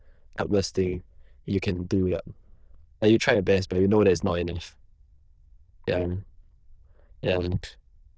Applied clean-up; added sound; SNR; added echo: neural diffusion model UNIVERSE++.